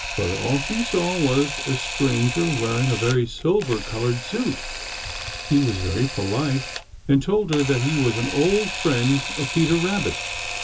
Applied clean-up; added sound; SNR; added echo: none; Camera; 7 dB; reverberation time 0.2 s.